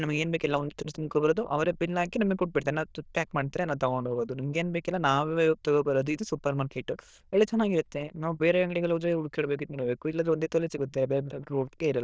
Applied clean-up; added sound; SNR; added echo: neural diffusion model UNIVERSE++.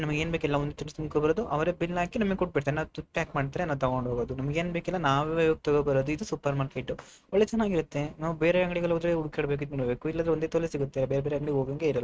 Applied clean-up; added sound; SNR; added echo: neural mask model RNNoise.